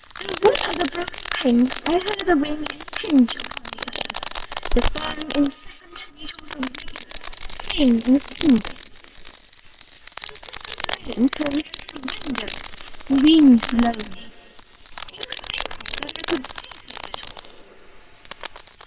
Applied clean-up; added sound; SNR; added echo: neural separator model SepFormer WHAMR!.